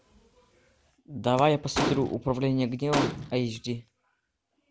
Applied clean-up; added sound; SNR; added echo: none; Gunshot, gunfire; 4 dB; none.